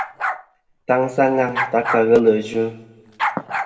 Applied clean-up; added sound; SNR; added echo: none; Bark; 8 dB; reverberation time 1.0 s.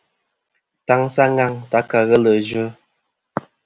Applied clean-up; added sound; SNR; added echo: none; none; none; none.